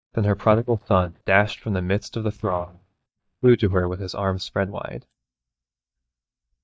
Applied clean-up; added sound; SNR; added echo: neural mask model DeepFilterNet 3.